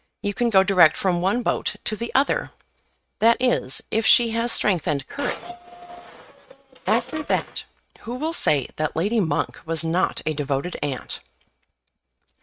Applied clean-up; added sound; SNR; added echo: neural mask model RNNoise.